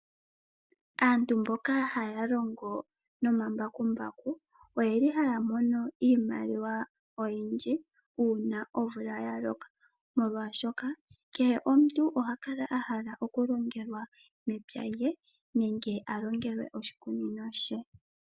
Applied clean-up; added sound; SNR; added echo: none; none; none; none.